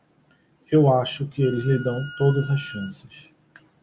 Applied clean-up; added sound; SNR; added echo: none; Wind instrument, woodwind instrument; 17 dB; none.